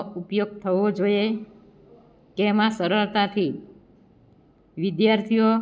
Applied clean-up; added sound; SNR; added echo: none; none; none; none.